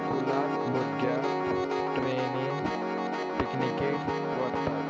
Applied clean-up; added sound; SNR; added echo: none; Piano; -4 dB; none.